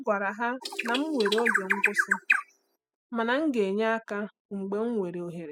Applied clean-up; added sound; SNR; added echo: classical method spectral subtraction.